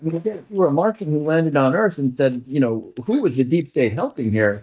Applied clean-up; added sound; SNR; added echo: neural mask model DeepFilterNet 3.